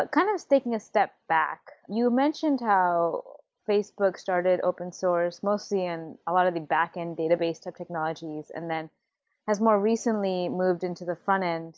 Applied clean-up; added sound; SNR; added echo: none; none; none; none.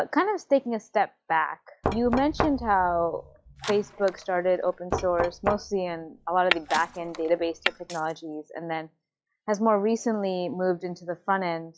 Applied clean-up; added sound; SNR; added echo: classical method log-MMSE.